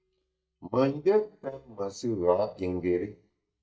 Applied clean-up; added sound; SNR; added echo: neural mask model DeepFilterNet 3.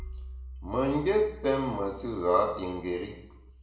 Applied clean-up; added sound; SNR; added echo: none; Hammer; 14 dB; reverberation time 0.7 s.